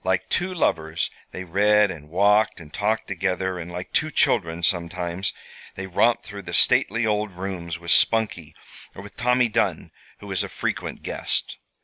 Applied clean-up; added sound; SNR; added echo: none; none; none; none.